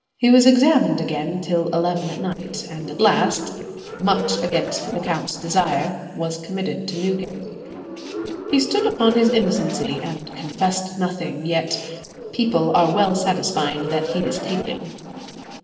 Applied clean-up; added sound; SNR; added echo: neural separator model SepFormer DNS4.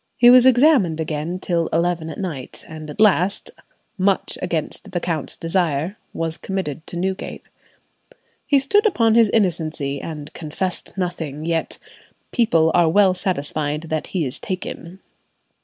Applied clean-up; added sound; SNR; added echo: none; none; none; none.